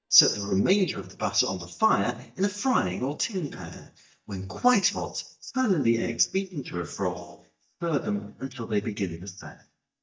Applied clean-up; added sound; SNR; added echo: neural mask model DeepFilterNet 3.